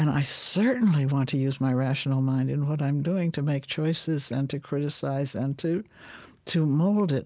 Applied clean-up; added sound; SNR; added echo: none; none; none; none.